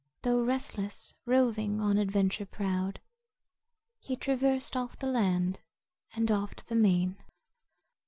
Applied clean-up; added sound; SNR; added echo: none; none; none; none.